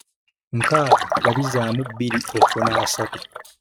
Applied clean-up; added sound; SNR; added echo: neural mask model RNNoise.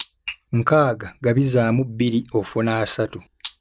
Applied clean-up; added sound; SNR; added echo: none; none; none; none.